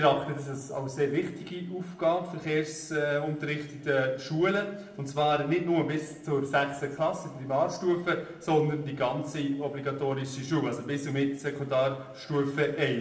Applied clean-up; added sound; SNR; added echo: none; none; none; reverberation time 0.6 s.